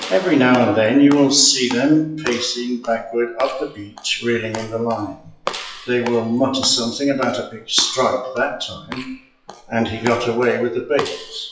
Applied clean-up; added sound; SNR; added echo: classical method WPE with log-MMSE.